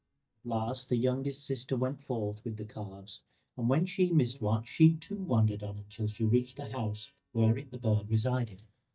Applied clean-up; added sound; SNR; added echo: neural mask model DeepFilterNet 3.